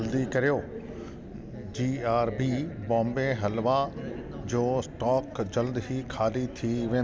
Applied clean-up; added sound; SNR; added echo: none; none; none; none.